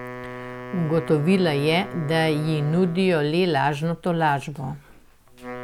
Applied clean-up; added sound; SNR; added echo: none; Wind instrument, woodwind instrument; 15 dB; none.